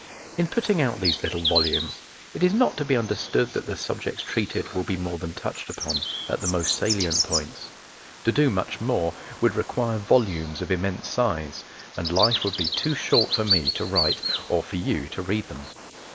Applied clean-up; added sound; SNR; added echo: neural mask model Resemble Enhance denoiser.